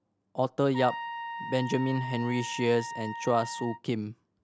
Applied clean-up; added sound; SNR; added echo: none; Trumpet; 9 dB; none.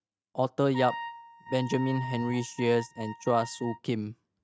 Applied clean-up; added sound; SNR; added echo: neural mask model RNNoise.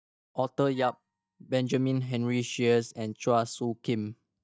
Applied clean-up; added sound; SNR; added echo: neural mask model DeepFilterNet 3.